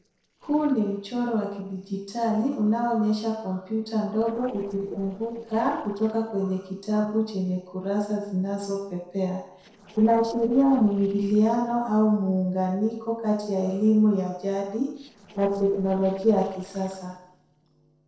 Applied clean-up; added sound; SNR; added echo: neural separator model SepFormer DNS4.